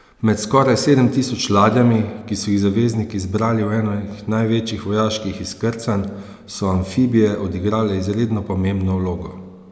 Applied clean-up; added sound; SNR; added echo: none; none; none; none.